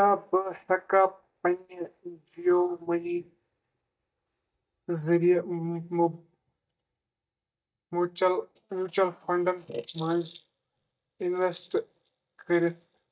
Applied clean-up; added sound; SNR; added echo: neural mask model DeepFilterNet 3.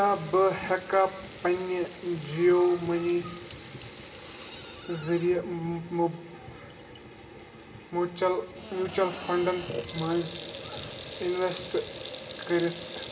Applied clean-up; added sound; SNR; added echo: none; Sink (filling or washing) / Water tap, faucet; 15 dB; reverberation time 0.9 s.